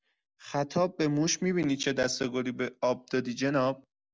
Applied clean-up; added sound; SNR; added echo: none; none; none; none.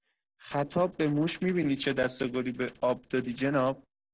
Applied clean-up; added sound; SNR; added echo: neural separator model SepFormer DNS4.